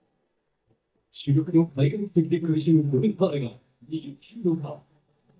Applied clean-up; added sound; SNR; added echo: neural mask model DeepFilterNet 3.